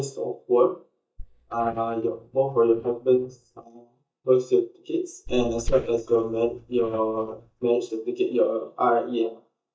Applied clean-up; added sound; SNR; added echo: neural mask model DeepFilterNet 3.